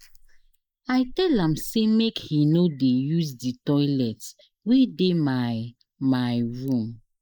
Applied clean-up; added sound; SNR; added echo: neural mask model Resemble Enhance denoiser.